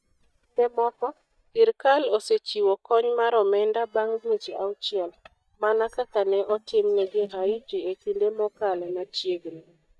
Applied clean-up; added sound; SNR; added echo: neural mask model DeepFilterNet 3.